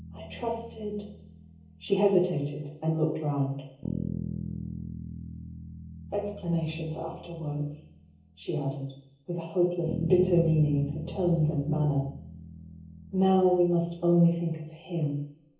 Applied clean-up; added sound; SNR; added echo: none; Bass guitar; 11 dB; reverberation time 0.7 s.